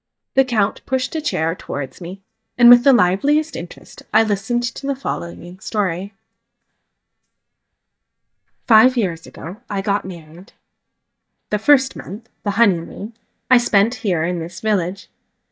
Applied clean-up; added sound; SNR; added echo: neural mask model DeepFilterNet 3.